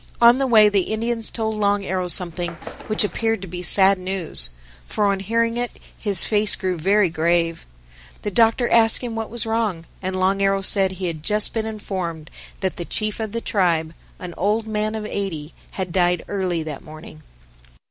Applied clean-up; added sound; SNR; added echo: none; Bird; 18 dB; none.